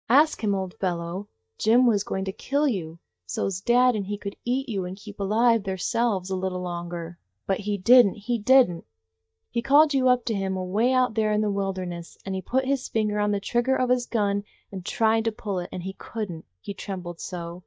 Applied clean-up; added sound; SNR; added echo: neural mask model DeepFilterNet 3.